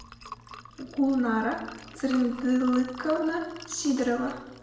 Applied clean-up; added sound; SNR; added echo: none; Liquid; 17 dB; reverberation time 0.9 s.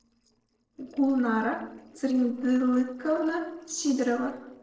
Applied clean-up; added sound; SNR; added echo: neural separator model SepFormer DNS4.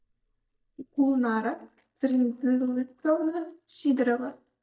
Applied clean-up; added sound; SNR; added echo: neural mask model DeepFilterNet 3.